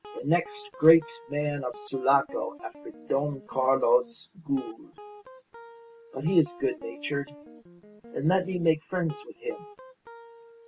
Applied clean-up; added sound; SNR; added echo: none; Guitar; 19 dB; none.